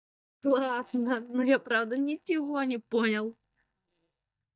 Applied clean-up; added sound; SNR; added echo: neural mask model DeepFilterNet 3.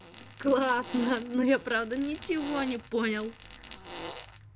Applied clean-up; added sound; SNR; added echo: none; Fart; 14 dB; none.